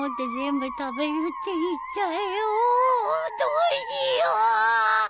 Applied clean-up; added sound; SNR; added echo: none; none; none; none.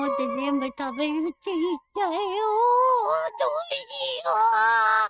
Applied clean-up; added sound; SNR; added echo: neural mask model RNNoise.